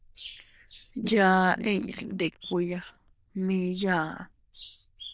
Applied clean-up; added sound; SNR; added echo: neural diffusion model UNIVERSE++.